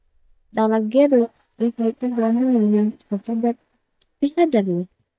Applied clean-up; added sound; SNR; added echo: neural mask model DeepFilterNet 3.